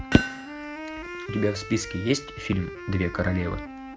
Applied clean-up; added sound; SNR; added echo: none; Wind instrument, woodwind instrument + Hammer; 9 dB; none.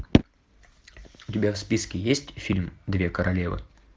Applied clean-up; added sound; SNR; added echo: none; none; none; none.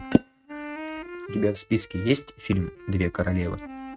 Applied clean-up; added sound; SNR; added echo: neural mask model RNNoise.